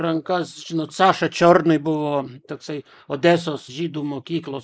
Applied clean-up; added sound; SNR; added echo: neural mask model Resemble Enhance denoiser.